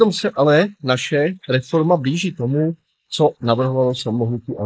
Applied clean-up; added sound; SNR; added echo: neural mask model Resemble Enhance denoiser.